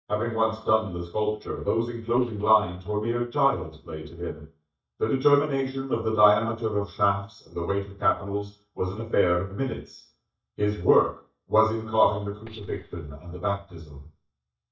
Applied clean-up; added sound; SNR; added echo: neural mask model DeepFilterNet 3.